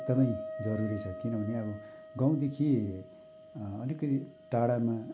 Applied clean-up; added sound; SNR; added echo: none; Wind instrument, woodwind instrument; 13 dB; none.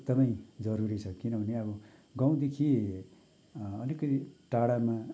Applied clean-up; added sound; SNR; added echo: none; none; none; none.